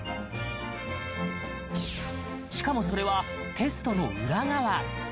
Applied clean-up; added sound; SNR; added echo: none; none; none; none.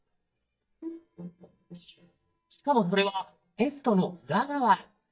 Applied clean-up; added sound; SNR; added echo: neural mask model DeepFilterNet 3.